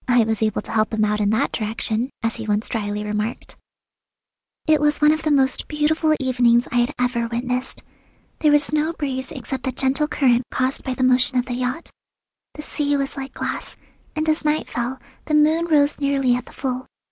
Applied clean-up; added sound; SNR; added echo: none; none; none; none.